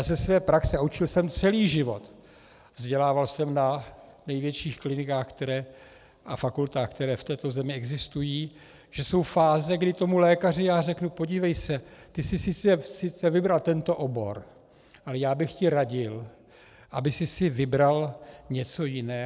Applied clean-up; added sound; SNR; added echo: none; none; none; none.